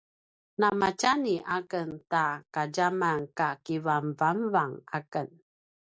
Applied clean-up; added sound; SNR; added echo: none; none; none; none.